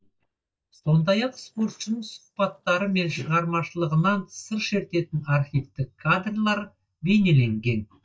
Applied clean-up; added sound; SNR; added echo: neural mask model DeepFilterNet 3.